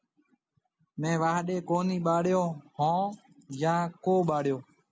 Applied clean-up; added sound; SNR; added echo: none; none; none; none.